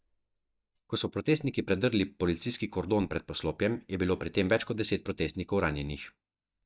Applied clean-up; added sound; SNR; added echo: neural mask model DeepFilterNet 3.